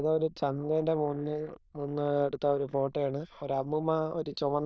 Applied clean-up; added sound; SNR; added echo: neural diffusion model UNIVERSE++.